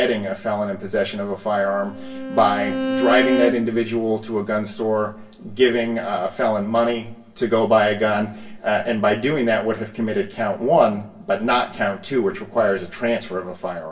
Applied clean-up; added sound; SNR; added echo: none; Bowed string instrument; 5 dB; reverberation time 0.2 s.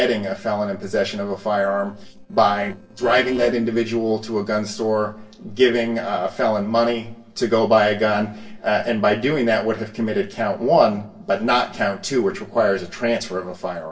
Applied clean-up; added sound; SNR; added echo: neural separator model SepFormer DNS4.